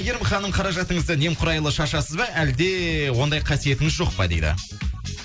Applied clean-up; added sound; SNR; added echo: none; none; none; none.